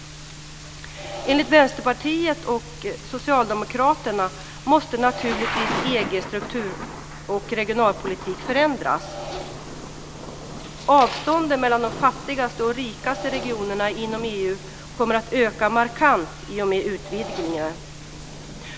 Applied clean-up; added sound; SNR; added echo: none; Engine + Thunder / Rain; 12 dB; none.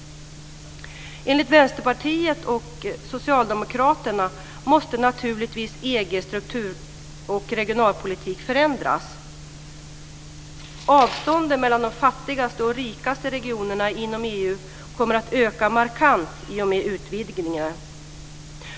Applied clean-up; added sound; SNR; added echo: none; none; none; none.